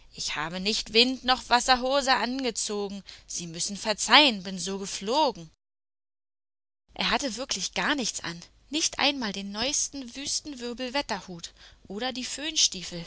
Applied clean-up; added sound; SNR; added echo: none; none; none; none.